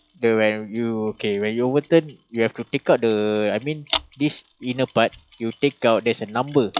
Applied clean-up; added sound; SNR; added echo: classical method log-MMSE.